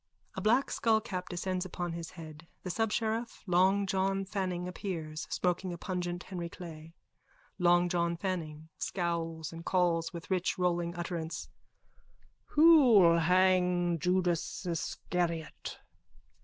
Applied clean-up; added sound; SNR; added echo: none; none; none; none.